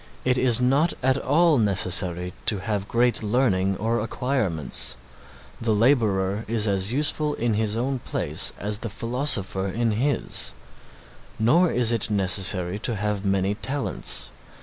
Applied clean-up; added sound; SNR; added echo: none; none; none; none.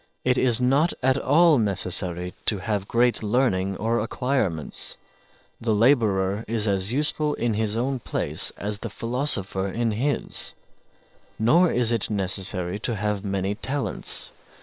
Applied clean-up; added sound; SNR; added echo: neural separator model SepFormer WHAM!.